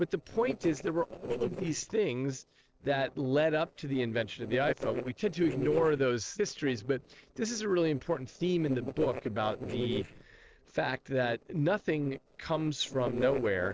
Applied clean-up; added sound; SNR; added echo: neural separator model SepFormer DNS4.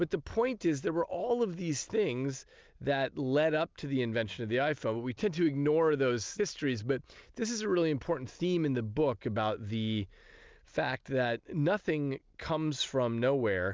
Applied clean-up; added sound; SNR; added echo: none; none; none; none.